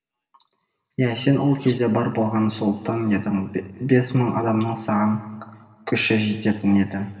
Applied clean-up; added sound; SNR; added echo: none; Cutlery, silverware; 17 dB; reverberation time 2.5 s.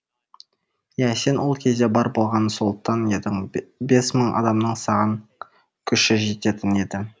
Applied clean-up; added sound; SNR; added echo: none; none; none; none.